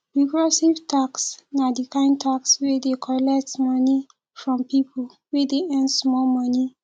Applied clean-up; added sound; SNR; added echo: none; none; none; none.